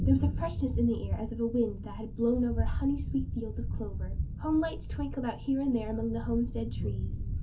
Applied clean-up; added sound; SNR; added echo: none; Thunder; 1 dB; reverberation time 0.3 s.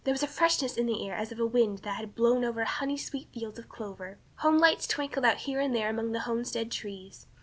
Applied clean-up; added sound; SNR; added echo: none; none; none; none.